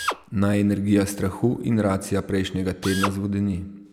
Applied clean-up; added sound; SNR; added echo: none; Drill; 12 dB; none.